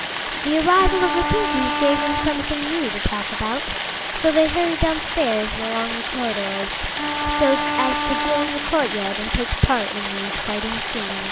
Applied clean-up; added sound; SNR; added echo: none; Stream + Bowed string instrument; 1 dB; none.